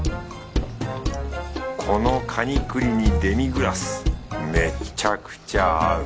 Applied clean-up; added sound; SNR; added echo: none; none; none; none.